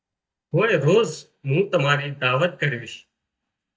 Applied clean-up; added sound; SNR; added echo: neural mask model DeepFilterNet 3.